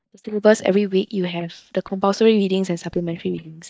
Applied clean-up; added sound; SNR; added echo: neural mask model DeepFilterNet 3.